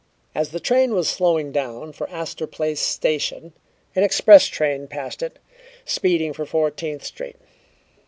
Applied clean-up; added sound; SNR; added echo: none; none; none; none.